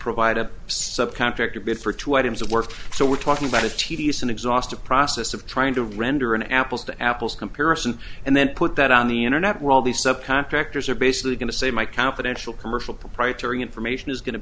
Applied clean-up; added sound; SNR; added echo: none; none; none; none.